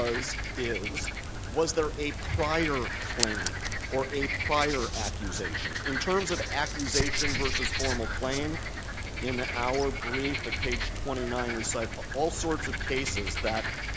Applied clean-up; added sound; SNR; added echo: none; Frog; 0 dB; none.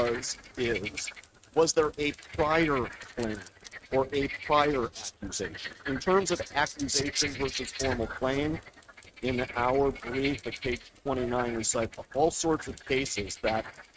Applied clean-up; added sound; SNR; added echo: neural mask model RNNoise.